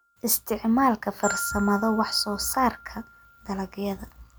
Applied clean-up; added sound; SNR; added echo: none; Glockenspiel; 13 dB; none.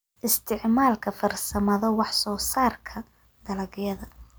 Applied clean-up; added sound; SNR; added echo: none; none; none; none.